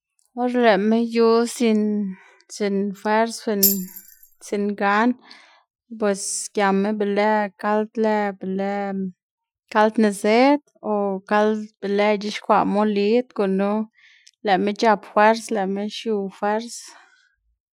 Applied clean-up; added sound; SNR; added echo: classical method Wiener filter.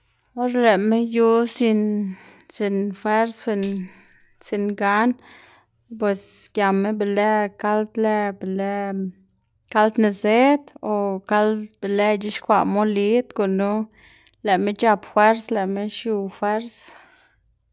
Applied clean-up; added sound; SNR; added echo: none; Tambourine; 5 dB; none.